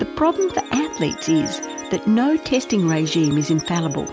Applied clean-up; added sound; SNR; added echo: none; Harp + Chirp, tweet; 11 dB; none.